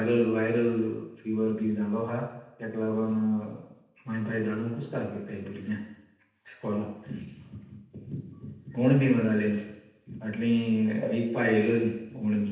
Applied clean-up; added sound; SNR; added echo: none; none; none; reverberation time 0.9 s.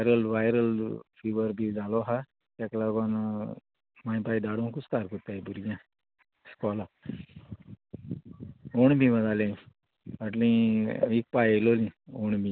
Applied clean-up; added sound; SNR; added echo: none; none; none; none.